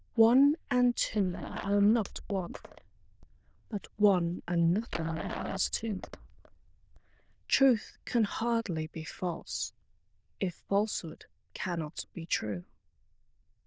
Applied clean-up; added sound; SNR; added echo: neural diffusion model UNIVERSE++.